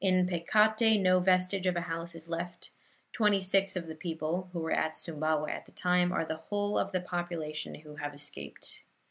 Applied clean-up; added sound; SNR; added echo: none; none; none; none.